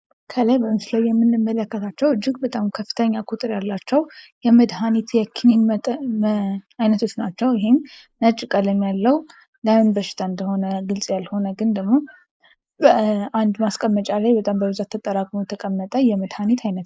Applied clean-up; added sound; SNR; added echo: neural mask model Resemble Enhance denoiser.